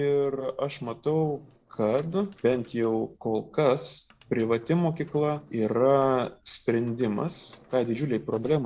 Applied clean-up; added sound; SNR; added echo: neural separator model SepFormer DNS4.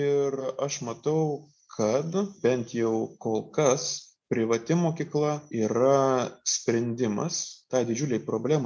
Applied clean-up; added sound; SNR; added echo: none; none; none; none.